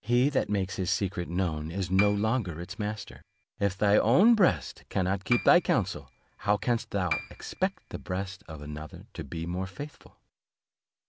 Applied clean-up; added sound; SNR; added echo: none; Piano; 12 dB; none.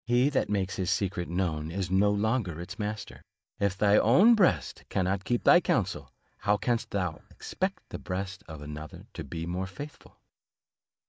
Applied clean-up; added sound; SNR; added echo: neural mask model DeepFilterNet 3.